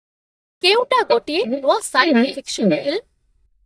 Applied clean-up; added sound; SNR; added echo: neural mask model DeepFilterNet 3.